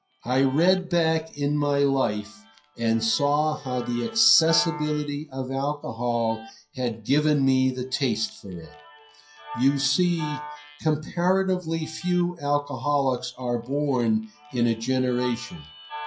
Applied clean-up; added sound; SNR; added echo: classical method WPE with log-MMSE.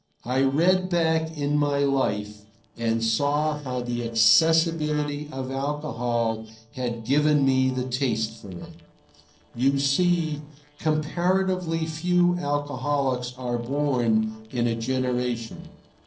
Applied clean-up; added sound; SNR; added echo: neural separator model SepFormer DNS4.